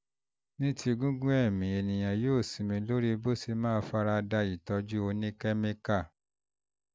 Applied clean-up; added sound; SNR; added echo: none; none; none; none.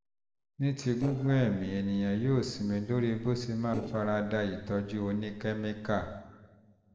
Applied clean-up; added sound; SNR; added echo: neural separator model SepFormer DNS4.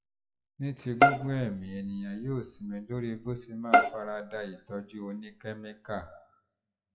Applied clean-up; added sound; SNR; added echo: classical method WPE with log-MMSE.